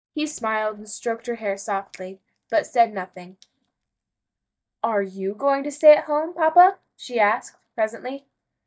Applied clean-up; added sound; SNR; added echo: neural mask model DeepFilterNet 3.